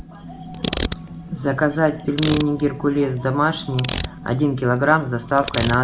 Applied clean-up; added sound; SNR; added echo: none; Ratchet, pawl; 10 dB; none.